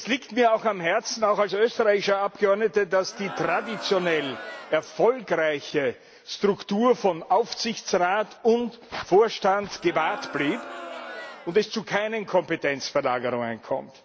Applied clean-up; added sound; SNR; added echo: none; Crowd; 13 dB; none.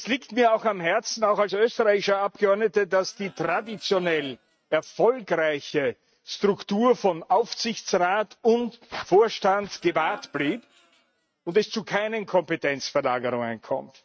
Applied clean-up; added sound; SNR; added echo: neural mask model RNNoise.